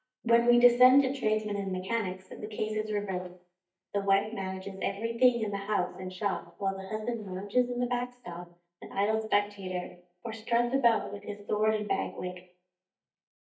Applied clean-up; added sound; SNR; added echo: neural mask model DeepFilterNet 3.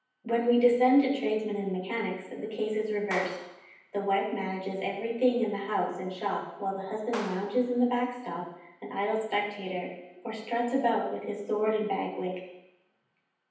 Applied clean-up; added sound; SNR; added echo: none; Clapping; 14 dB; reverberation time 0.9 s.